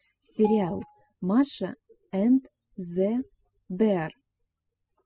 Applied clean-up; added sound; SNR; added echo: classical method spectral subtraction.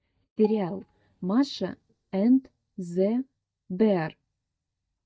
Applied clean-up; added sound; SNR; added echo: neural mask model DeepFilterNet 3.